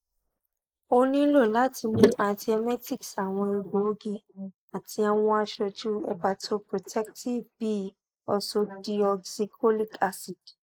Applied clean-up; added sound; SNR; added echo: neural mask model Resemble Enhance denoiser.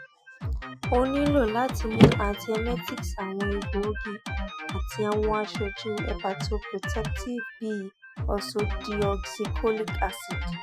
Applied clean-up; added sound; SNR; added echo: classical method Wiener filter.